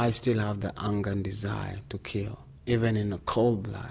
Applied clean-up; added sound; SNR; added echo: none; none; none; none.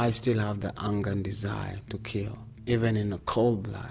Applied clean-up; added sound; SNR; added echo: none; Electric guitar; 17 dB; none.